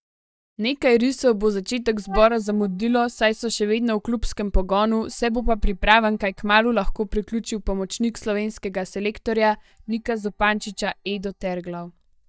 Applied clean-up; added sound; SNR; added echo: neural mask model DeepFilterNet 3.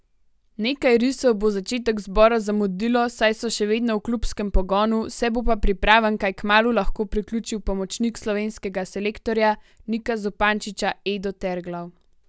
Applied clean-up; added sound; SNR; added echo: none; none; none; none.